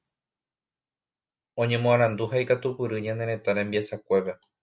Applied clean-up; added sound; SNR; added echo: none; none; none; none.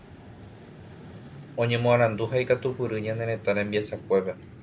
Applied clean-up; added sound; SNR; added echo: none; Vehicle; 17 dB; none.